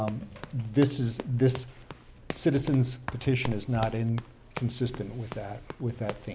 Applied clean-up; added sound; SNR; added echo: none; Run; 13 dB; none.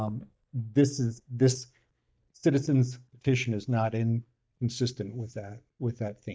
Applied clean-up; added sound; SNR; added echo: neural mask model DeepFilterNet 3.